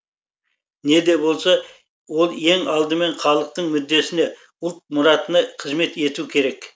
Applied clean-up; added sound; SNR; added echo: neural mask model Resemble Enhance denoiser.